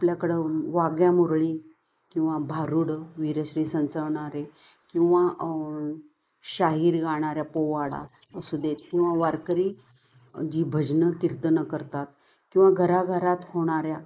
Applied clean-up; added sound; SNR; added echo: neural mask model Resemble Enhance denoiser.